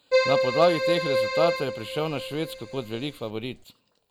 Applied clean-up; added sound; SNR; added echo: none; Keyboard (musical); -2 dB; none.